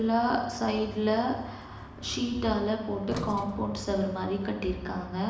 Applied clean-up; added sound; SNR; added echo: none; Sliding door; 16 dB; reverberation time 1.0 s.